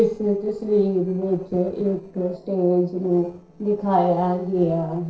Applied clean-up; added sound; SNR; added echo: neural separator model SepFormer DNS4.